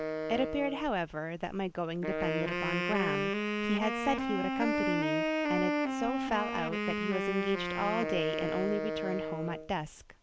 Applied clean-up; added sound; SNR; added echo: none; Wind instrument, woodwind instrument; -1 dB; none.